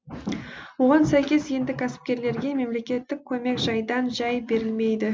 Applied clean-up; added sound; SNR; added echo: none; none; none; none.